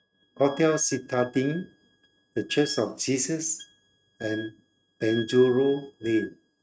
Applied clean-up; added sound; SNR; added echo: neural mask model RNNoise.